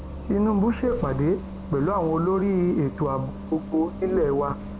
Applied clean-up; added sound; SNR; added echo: none; Bus; 10 dB; none.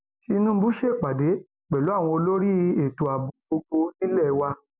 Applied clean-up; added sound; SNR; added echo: none; none; none; none.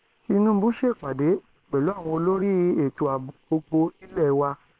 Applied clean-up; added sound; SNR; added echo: neural separator model SepFormer WHAM!.